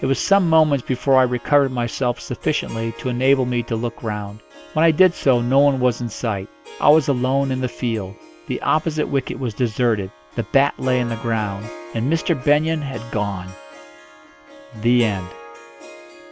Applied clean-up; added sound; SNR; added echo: none; Harp; 19 dB; none.